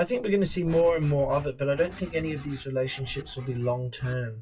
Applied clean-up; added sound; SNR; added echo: classical method WPE with log-MMSE.